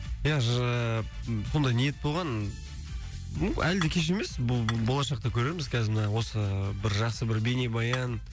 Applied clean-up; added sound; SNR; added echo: none; Dishes, pots, and pans / Chink, clink; 11 dB; none.